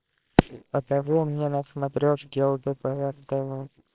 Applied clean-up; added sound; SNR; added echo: neural separator model SepFormer WHAMR!.